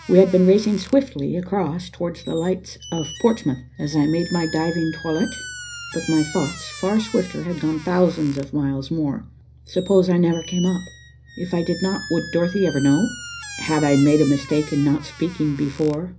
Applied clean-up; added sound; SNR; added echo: none; Squeak; 16 dB; reverberation time 0.5 s.